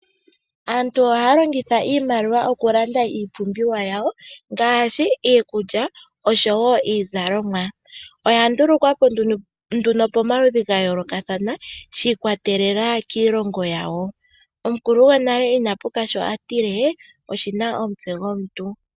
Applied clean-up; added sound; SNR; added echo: none; none; none; none.